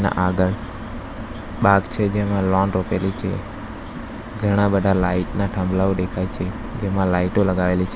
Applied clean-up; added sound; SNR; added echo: none; none; none; none.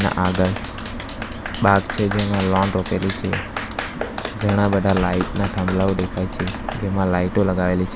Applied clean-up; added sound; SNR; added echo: none; Clapping; 11 dB; none.